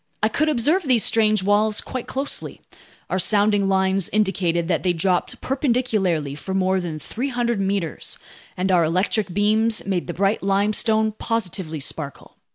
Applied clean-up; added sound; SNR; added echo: none; none; none; none.